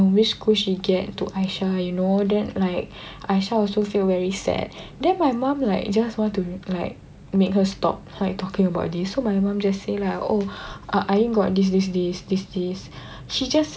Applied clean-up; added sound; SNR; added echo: none; none; none; none.